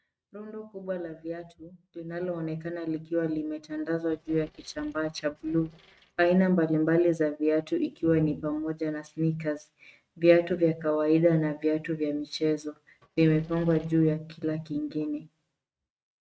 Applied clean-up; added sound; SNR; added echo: neural mask model RNNoise.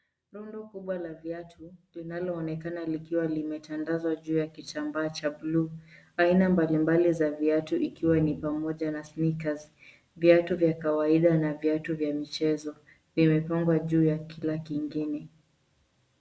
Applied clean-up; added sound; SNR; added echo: none; none; none; none.